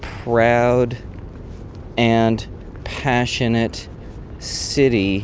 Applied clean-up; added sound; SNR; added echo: none; none; none; none.